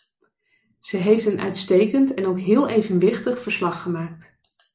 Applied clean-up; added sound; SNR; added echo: none; none; none; none.